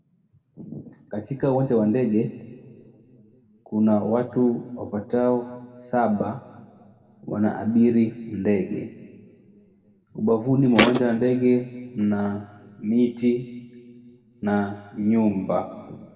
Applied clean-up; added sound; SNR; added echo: none; Thump, thud; -2 dB; reverberation time 2.0 s.